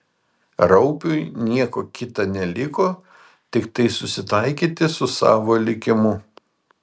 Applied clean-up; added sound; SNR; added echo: none; none; none; none.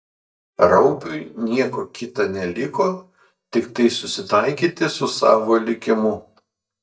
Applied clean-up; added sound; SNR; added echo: neural mask model DeepFilterNet 3.